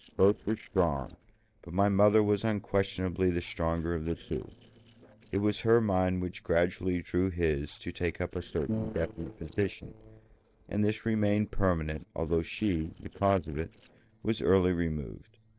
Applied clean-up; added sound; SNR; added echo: neural separator model SepFormer DNS4.